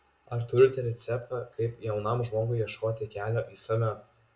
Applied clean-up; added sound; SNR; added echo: none; none; none; reverberation time 0.3 s.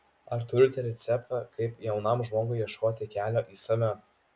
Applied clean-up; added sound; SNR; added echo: none; none; none; none.